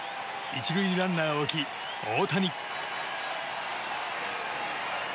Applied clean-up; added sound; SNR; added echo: none; none; none; none.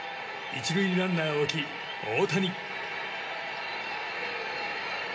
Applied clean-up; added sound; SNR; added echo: none; none; none; reverberation time 2.2 s.